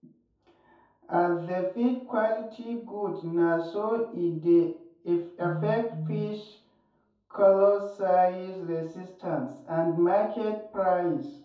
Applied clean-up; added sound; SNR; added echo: none; none; none; reverberation time 0.6 s.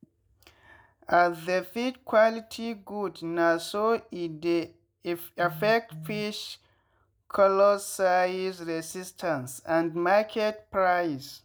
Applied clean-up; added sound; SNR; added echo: none; none; none; none.